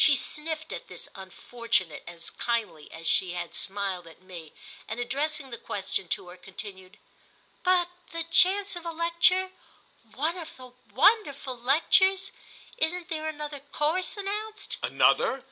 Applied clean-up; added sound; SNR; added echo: none; none; none; none.